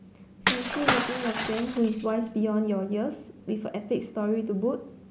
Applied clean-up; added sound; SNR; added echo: none; Shatter / Crushing; 1 dB; none.